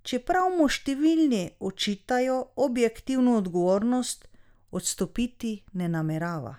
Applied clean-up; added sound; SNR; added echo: none; none; none; none.